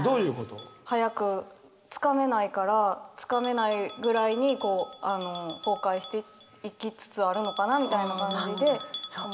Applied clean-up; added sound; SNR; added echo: none; Bell; 16 dB; reverberation time 1.3 s.